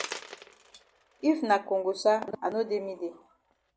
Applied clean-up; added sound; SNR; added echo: none; Coin (dropping); 17 dB; none.